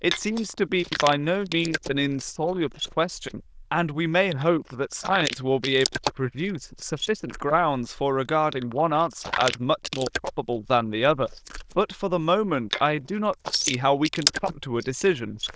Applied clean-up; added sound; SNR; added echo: neural diffusion model UNIVERSE++.